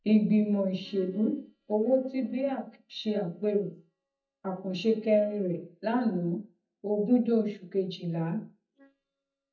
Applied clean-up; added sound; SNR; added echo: neural mask model DeepFilterNet 3.